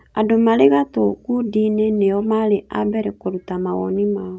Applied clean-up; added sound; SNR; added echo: none; none; none; none.